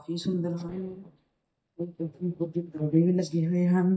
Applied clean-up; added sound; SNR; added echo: neural mask model DeepFilterNet 3.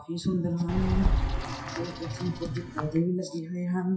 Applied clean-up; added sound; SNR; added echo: classical method WPE with log-MMSE.